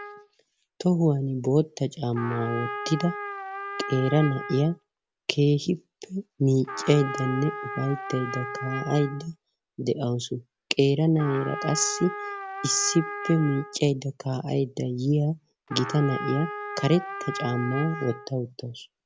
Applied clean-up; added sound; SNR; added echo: none; Trumpet; 10 dB; none.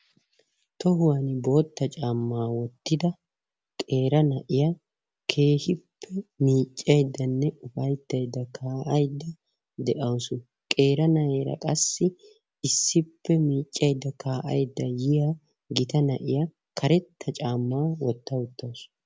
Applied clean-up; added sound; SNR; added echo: none; none; none; none.